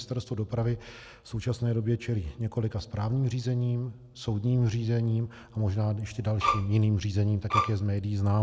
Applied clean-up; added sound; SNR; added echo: none; Bowed string instrument; 3 dB; none.